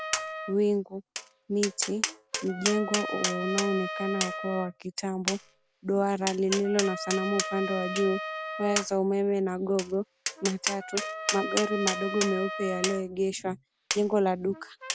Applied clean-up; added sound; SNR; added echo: none; Tap + Trumpet; 5 dB; none.